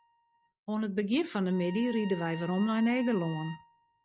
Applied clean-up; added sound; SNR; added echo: neural mask model RNNoise.